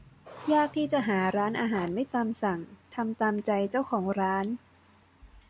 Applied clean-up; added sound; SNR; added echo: none; Writing; 18 dB; none.